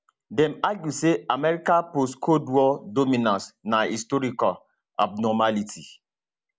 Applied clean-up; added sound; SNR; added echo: none; none; none; none.